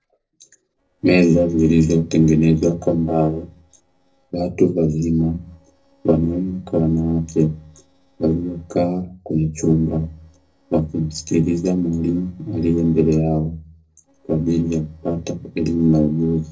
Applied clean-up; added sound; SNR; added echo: neural separator model SepFormer DNS4.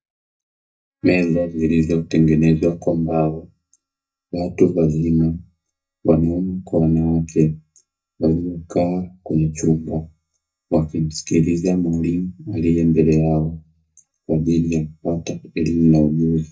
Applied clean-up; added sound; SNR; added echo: neural mask model DeepFilterNet 3.